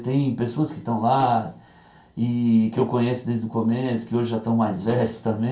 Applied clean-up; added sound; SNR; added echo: none; Fart; 20 dB; reverberation time 0.2 s.